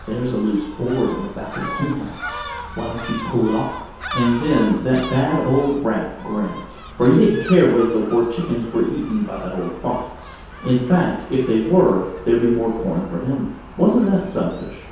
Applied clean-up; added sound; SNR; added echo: none; Gull, seagull; 13 dB; reverberation time 0.8 s.